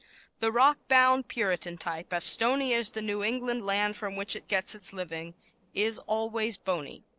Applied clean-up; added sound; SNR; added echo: neural separator model SepFormer DNS4.